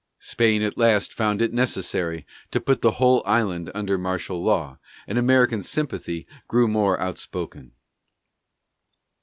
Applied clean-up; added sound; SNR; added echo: none; none; none; none.